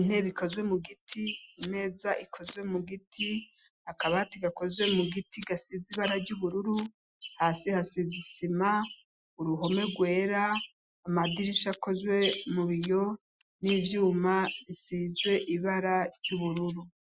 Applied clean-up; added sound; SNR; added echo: classical method Wiener filter.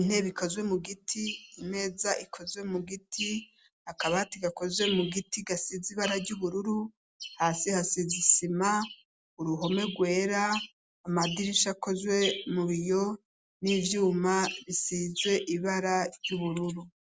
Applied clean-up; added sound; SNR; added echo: none; none; none; none.